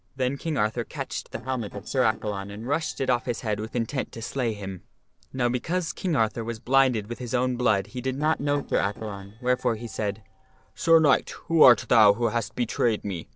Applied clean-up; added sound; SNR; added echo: neural separator model SepFormer DNS4.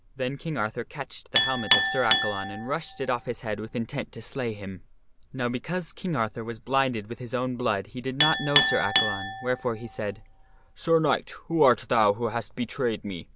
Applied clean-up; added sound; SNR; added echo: none; Chink, clink; 0 dB; none.